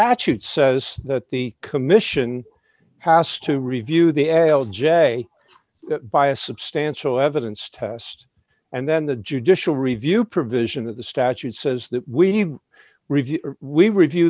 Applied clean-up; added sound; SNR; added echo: none; none; none; none.